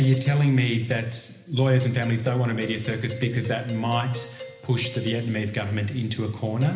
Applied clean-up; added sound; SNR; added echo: none; Doorbell; 18 dB; reverberation time 1.1 s.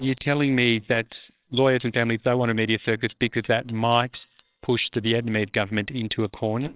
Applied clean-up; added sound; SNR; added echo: neural separator model SepFormer WHAMR!.